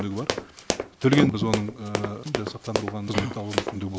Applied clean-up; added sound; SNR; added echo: none; Run; 2 dB; none.